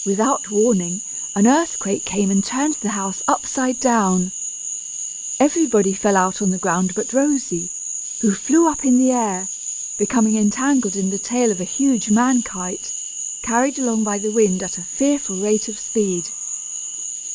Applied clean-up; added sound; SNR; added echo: none; Frog; 8 dB; none.